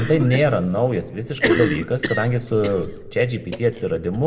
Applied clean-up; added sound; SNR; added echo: none; Cough; 7 dB; reverberation time 1.4 s.